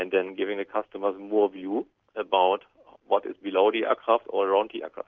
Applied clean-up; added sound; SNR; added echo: none; none; none; none.